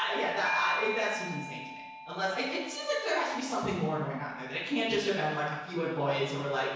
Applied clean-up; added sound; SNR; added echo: none; Bell / Doorbell; 11 dB; reverberation time 1.1 s.